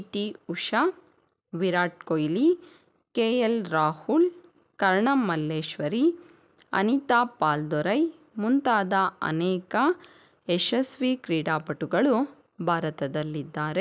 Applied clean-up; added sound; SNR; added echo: none; none; none; none.